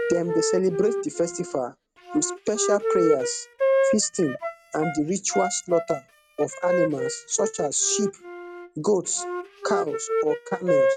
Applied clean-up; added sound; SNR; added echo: neural mask model RNNoise.